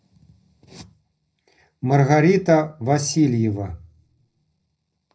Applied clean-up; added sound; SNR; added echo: none; none; none; reverberation time 0.3 s.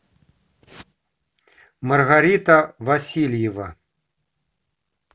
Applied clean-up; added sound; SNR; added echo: none; none; none; none.